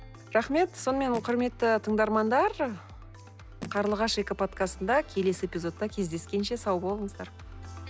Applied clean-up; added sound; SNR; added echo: none; Telephone; 18 dB; none.